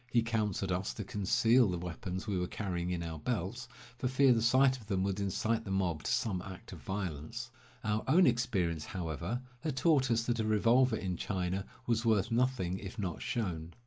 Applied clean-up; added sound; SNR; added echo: none; none; none; none.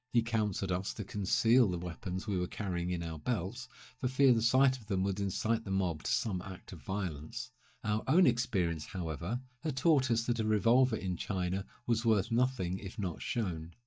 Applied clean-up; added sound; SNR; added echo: neural mask model DeepFilterNet 3.